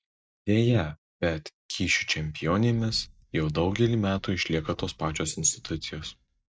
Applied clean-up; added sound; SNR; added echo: neural mask model DeepFilterNet 3.